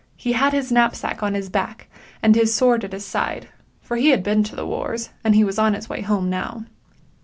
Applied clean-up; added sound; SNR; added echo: none; none; none; none.